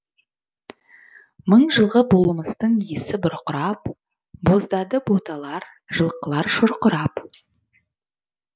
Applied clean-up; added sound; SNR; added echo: none; none; none; none.